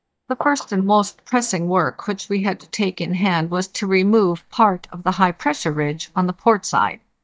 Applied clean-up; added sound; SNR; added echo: neural mask model DeepFilterNet 3.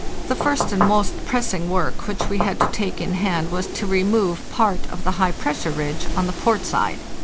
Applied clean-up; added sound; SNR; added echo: none; Wind + Knock / Wood; 0 dB; none.